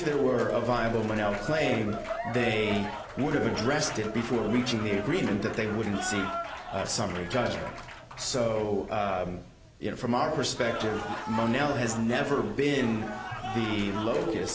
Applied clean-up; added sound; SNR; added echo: none; Applause / Cheering; 10 dB; none.